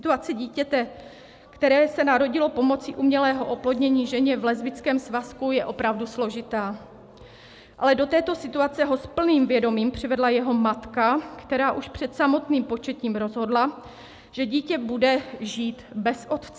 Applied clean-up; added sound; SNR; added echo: none; none; none; none.